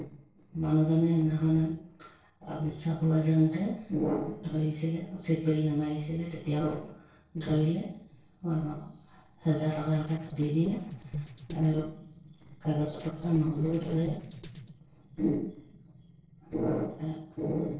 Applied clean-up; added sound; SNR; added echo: neural separator model SepFormer DNS4.